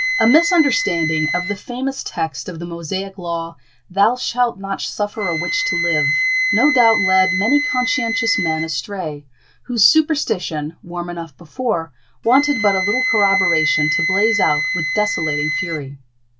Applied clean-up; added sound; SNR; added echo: none; Wind instrument, woodwind instrument; 2 dB; none.